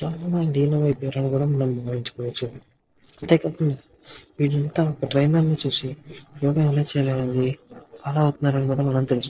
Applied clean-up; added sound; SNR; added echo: neural separator model SepFormer DNS4.